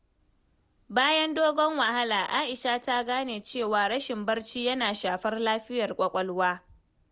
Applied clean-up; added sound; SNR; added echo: none; none; none; none.